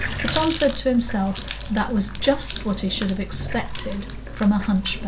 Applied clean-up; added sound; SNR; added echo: none; Water tap, faucet; 7 dB; none.